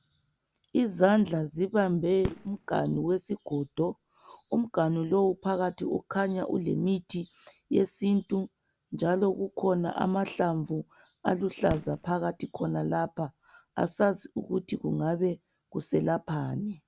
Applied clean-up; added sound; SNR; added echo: none; Fireworks; 18 dB; none.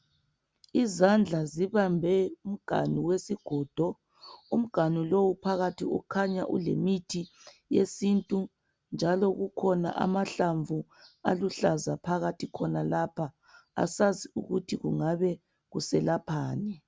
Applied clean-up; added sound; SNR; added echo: none; none; none; none.